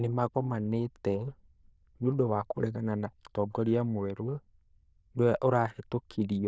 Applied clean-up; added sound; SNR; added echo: neural diffusion model UNIVERSE++.